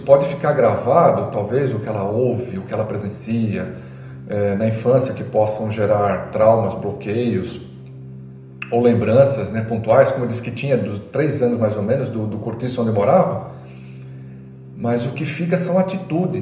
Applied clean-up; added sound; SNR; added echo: none; Organ; 18 dB; reverberation time 0.9 s.